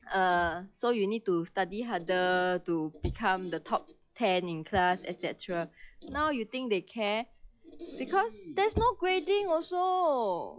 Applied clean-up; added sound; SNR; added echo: classical method log-MMSE.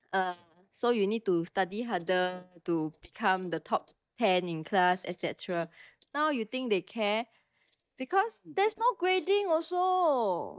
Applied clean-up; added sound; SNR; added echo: neural mask model DeepFilterNet 3.